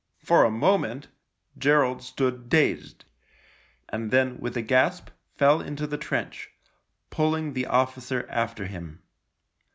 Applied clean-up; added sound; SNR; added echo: none; none; none; none.